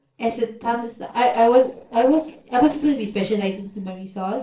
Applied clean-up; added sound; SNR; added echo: neural separator model SepFormer DNS4.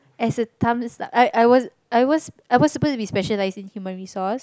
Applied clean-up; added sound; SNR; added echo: none; none; none; none.